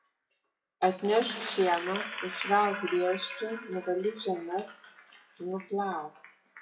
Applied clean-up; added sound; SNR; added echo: classical method WPE with log-MMSE.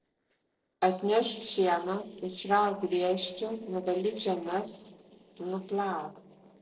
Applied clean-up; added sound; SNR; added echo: neural separator model SepFormer DNS4.